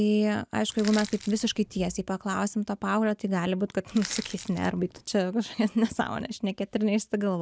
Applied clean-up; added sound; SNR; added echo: none; Crushing; 14 dB; none.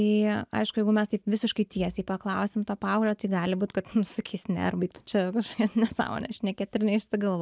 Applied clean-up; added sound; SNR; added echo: none; none; none; none.